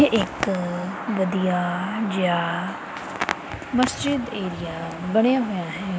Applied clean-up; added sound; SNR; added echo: none; none; none; none.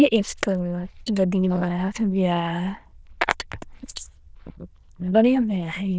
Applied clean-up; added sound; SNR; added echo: neural diffusion model UNIVERSE++.